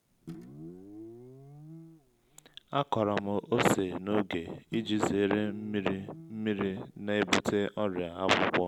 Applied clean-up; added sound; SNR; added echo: none; Guitar; 18 dB; none.